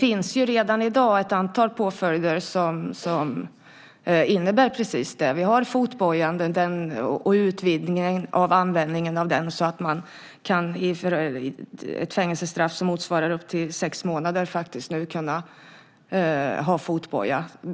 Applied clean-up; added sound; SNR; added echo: none; none; none; none.